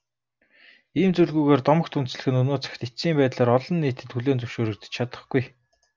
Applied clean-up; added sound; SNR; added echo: none; none; none; none.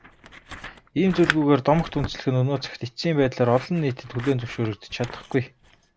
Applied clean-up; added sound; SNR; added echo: none; Scissors; 13 dB; none.